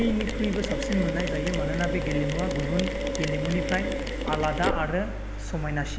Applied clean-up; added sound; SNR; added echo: none; Mechanisms; 1 dB; none.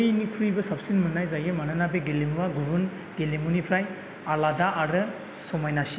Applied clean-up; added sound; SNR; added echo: none; none; none; none.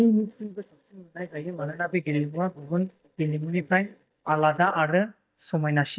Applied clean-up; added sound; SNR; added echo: neural mask model DeepFilterNet 3.